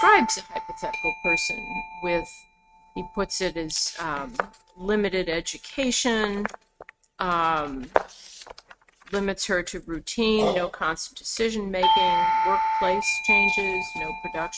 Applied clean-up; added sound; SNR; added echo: neural mask model RNNoise.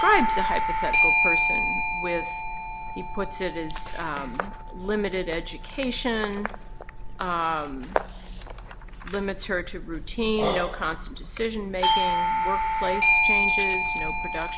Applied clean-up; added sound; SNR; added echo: none; Doorbell; -1 dB; none.